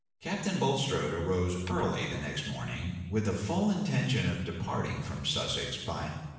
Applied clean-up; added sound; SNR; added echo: neural separator model SepFormer DNS4.